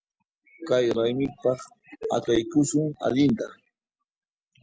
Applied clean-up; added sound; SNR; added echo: none; none; none; none.